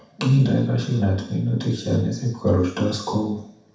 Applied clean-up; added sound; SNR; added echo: none; none; none; reverberation time 0.6 s.